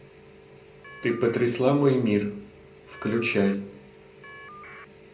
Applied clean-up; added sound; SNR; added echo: none; Telephone; 17 dB; reverberation time 0.5 s.